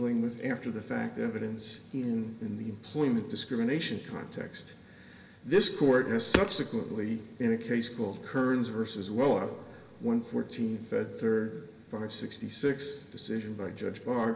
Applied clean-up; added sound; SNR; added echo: none; Hammer; 7 dB; reverberation time 2.2 s.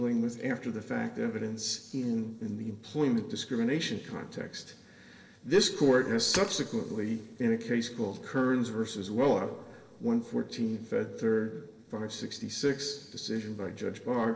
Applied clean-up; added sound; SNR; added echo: neural separator model SepFormer DNS4.